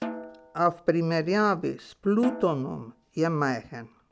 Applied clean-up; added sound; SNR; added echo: none; Snare drum; 14 dB; none.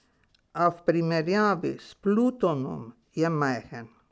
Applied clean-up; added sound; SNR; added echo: none; none; none; none.